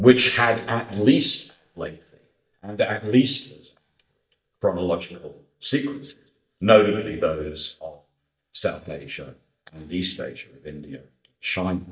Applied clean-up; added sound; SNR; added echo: neural mask model DeepFilterNet 3.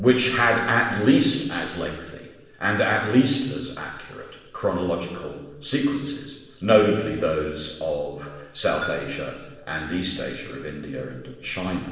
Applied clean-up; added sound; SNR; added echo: neural separator model SepFormer DNS4.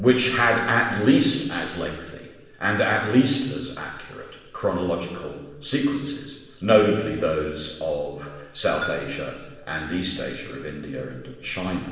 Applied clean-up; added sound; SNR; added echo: none; Bell; 16 dB; reverberation time 1.2 s.